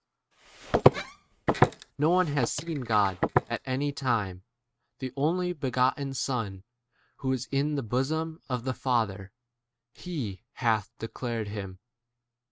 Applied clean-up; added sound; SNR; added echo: neural mask model RNNoise.